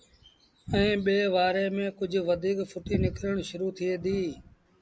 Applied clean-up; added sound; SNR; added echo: none; none; none; none.